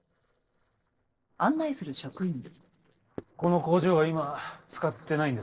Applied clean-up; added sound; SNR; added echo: neural separator model SepFormer DNS4.